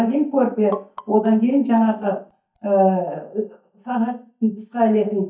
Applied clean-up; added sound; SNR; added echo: neural mask model DeepFilterNet 3.